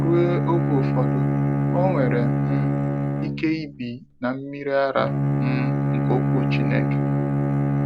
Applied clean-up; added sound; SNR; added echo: none; Bowed string instrument; -5 dB; none.